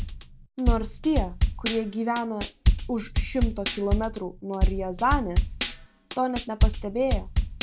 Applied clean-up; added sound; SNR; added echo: none; Drum / Drum kit; -3 dB; none.